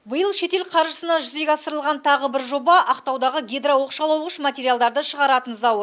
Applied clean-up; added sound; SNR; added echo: none; none; none; none.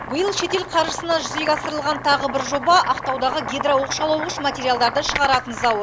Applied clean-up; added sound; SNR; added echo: none; Boiling; 8 dB; none.